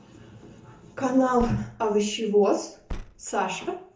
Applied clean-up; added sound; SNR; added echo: none; Car; 14 dB; reverberation time 0.6 s.